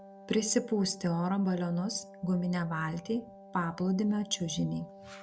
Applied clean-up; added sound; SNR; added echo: none; Wind instrument, woodwind instrument; 19 dB; none.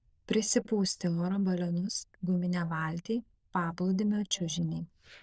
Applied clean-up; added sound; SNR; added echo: neural diffusion model UNIVERSE++.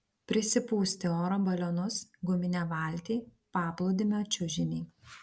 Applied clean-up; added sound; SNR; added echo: none; none; none; none.